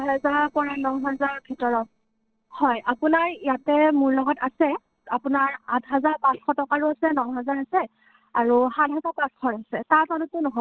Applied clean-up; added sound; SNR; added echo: neural separator model SepFormer DNS4.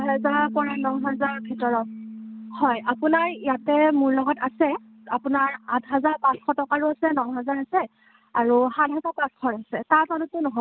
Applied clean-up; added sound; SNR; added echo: none; Piano; 16 dB; none.